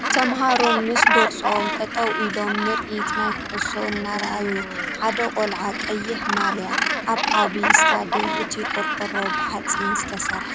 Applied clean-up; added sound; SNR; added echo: none; Gull, seagull; -2 dB; none.